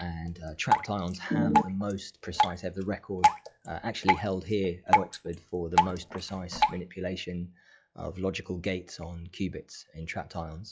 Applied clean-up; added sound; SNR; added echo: classical method log-MMSE.